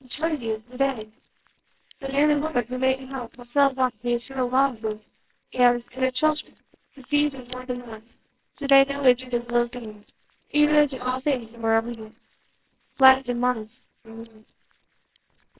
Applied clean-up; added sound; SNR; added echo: neural separator model SepFormer WHAMR!.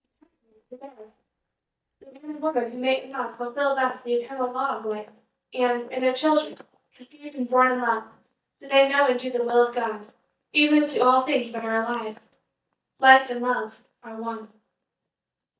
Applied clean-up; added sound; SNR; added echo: neural mask model DeepFilterNet 3.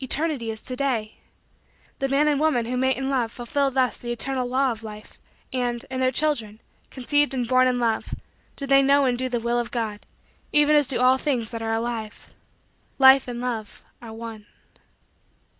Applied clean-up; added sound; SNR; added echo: none; none; none; none.